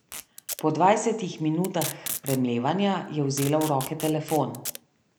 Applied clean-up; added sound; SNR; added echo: none; Packing tape, duct tape; 13 dB; none.